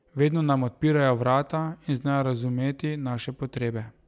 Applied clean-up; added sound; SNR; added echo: none; none; none; none.